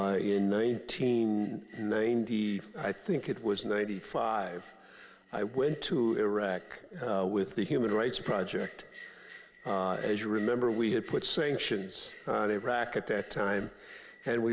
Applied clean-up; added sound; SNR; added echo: none; Bell; 17 dB; none.